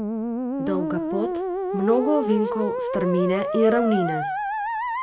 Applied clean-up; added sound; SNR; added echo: none; Musical instrument; 2 dB; none.